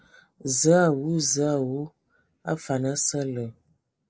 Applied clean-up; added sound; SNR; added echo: neural mask model Resemble Enhance denoiser.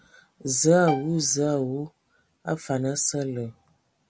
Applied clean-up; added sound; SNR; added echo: none; Bowed string instrument; 10 dB; none.